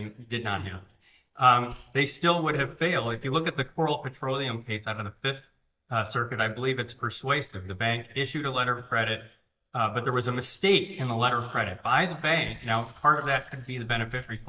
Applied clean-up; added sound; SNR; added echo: neural mask model DeepFilterNet 3.